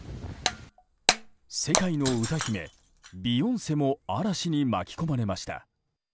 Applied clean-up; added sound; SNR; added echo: none; Shatter; 3 dB; none.